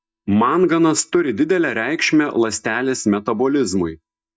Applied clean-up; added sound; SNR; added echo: neural mask model DeepFilterNet 3.